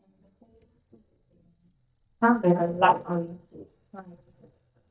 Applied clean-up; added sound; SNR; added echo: neural mask model DeepFilterNet 3.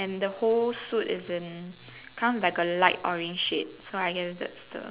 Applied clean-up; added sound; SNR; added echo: none; none; none; none.